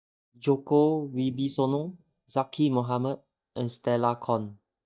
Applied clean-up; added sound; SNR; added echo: neural mask model DeepFilterNet 3.